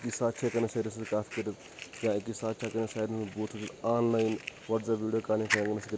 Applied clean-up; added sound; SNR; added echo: none; Fire; 11 dB; none.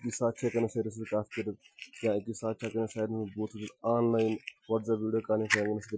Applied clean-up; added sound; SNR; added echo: classical method Wiener filter.